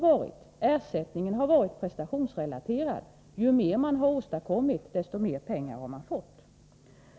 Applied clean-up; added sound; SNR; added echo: none; none; none; none.